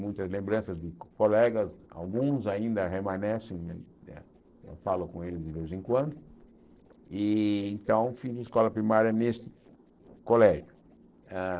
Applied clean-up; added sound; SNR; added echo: neural separator model SepFormer DNS4.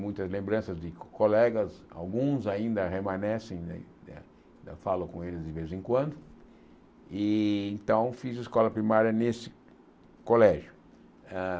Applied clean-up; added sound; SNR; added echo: none; none; none; none.